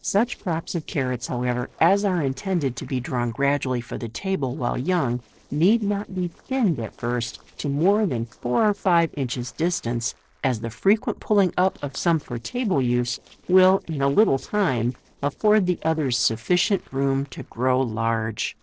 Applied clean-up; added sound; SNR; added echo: neural separator model SepFormer DNS4.